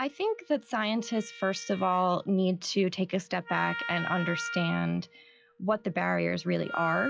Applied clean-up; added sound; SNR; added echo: classical method log-MMSE.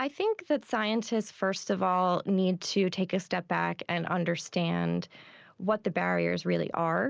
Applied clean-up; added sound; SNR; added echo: none; none; none; none.